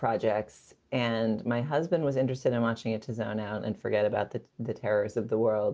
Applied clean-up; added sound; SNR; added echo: none; none; none; none.